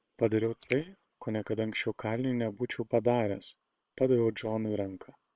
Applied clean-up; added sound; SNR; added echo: neural separator model SepFormer WHAM!.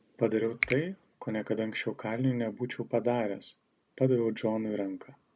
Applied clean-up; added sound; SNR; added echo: none; Finger snapping; 8 dB; none.